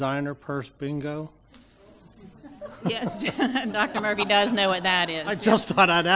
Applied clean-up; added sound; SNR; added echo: none; none; none; none.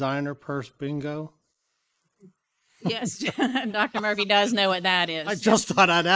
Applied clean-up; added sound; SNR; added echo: neural mask model Resemble Enhance denoiser.